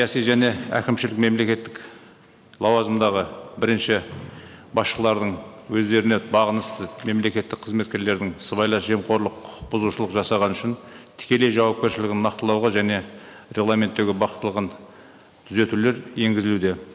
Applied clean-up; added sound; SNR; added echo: none; none; none; none.